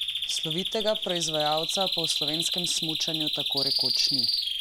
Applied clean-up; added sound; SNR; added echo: none; Bird vocalization, bird call, bird song; -3 dB; none.